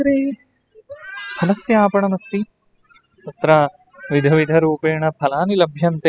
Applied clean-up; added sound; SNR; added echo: classical method spectral subtraction.